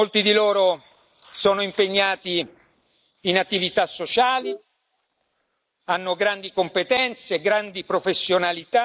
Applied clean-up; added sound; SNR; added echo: neural mask model Resemble Enhance denoiser.